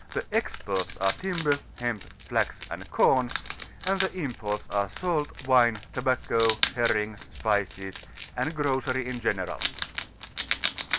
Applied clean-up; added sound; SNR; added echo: none; Wild animals; 6 dB; none.